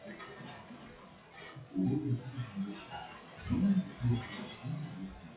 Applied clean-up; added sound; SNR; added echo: classical method WPE with log-MMSE.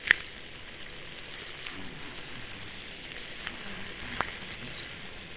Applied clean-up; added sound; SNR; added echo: neural separator model SepFormer WHAMR!.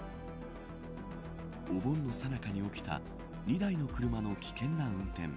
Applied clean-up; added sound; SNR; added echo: none; none; none; none.